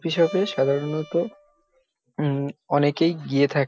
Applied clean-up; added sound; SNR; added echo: none; Bowed string instrument; 17 dB; none.